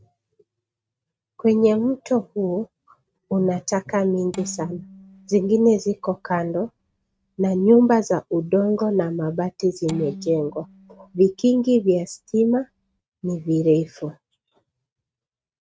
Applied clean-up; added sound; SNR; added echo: neural mask model RNNoise.